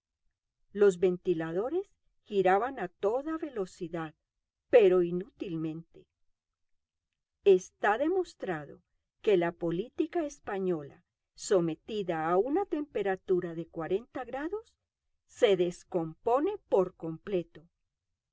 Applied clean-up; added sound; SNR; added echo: none; none; none; none.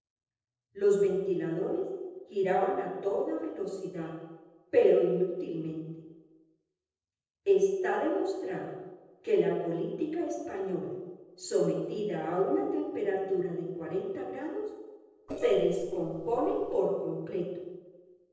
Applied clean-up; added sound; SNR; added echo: neural separator model SepFormer DNS4.